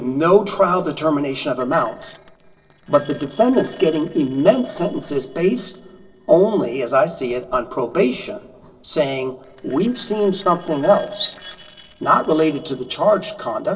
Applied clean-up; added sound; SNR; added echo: neural separator model SepFormer DNS4.